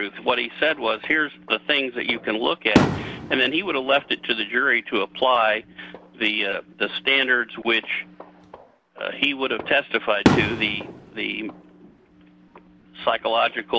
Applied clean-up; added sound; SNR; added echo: none; Fireworks; 7 dB; none.